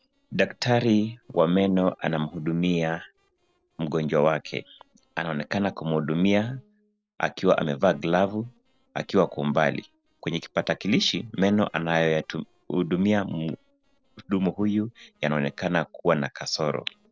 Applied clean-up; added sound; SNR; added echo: neural separator model SepFormer DNS4.